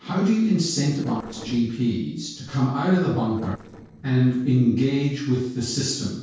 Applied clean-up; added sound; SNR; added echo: neural separator model SepFormer DNS4.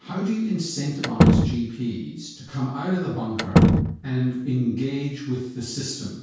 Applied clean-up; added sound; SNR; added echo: none; Slam; -4 dB; reverberation time 0.6 s.